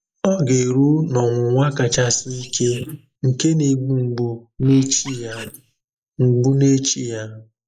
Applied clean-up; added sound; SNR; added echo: neural mask model Resemble Enhance denoiser.